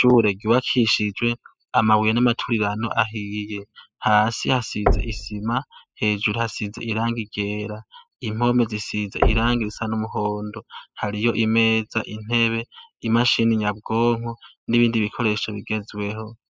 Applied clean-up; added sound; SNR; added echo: classical method spectral subtraction.